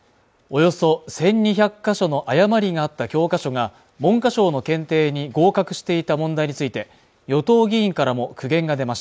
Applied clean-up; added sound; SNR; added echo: none; none; none; none.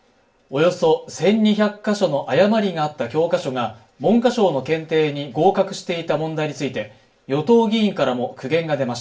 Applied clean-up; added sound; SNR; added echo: none; none; none; reverberation time 0.3 s.